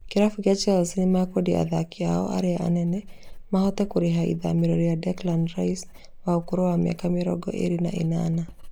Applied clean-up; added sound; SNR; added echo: none; Writing; 15 dB; none.